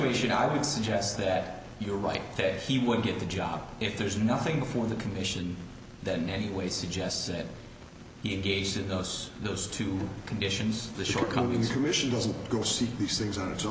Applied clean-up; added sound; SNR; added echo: none; none; none; none.